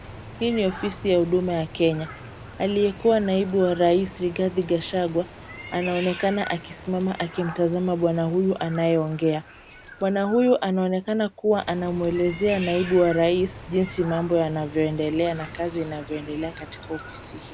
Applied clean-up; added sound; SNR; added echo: none; Rain + Meow; 16 dB; none.